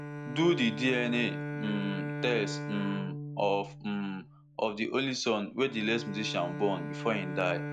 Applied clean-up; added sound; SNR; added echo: none; Bowed string instrument; 7 dB; none.